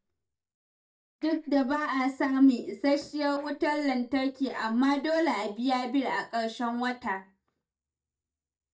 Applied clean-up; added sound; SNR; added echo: neural mask model DeepFilterNet 3.